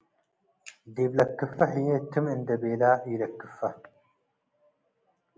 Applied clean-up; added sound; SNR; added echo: none; none; none; none.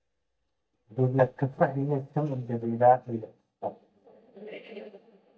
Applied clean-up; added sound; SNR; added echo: neural mask model DeepFilterNet 3.